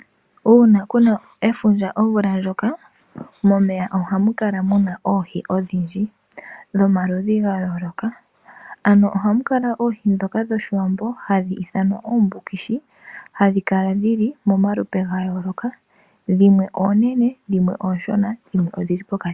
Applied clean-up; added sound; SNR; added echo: none; none; none; none.